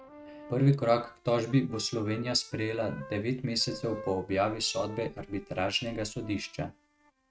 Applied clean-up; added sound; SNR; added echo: neural mask model RNNoise.